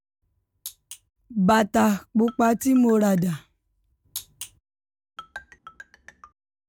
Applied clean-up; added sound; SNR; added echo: none; Marimba, xylophone; 20 dB; none.